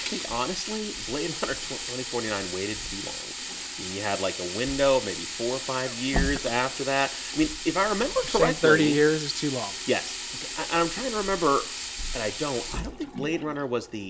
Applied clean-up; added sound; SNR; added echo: none; Sink (filling or washing); 8 dB; none.